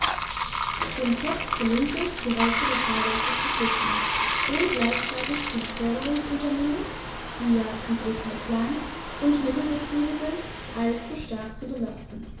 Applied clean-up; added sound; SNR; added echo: none; Bathtub (filling or washing); 2 dB; reverberation time 0.6 s.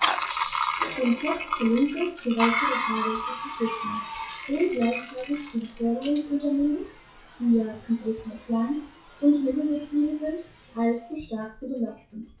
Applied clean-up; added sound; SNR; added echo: classical method WPE with log-MMSE.